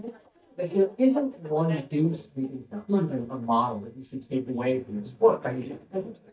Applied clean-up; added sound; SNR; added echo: neural mask model DeepFilterNet 3.